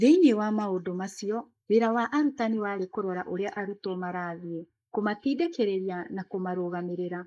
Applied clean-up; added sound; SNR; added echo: neural mask model Resemble Enhance denoiser.